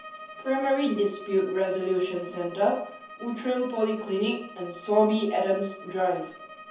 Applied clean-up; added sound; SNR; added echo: none; Bowed string instrument; 17 dB; reverberation time 0.5 s.